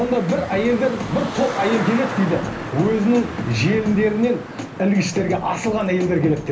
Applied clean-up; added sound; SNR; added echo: none; Traffic noise, roadway noise; 11 dB; reverberation time 0.3 s.